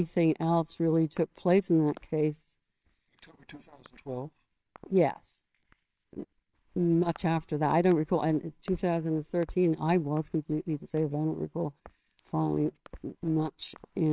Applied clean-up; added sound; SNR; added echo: neural separator model SepFormer WHAMR!.